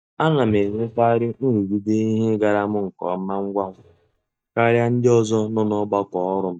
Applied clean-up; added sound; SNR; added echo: neural mask model DeepFilterNet 3.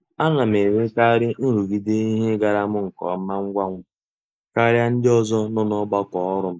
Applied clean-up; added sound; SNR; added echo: neural mask model Resemble Enhance denoiser.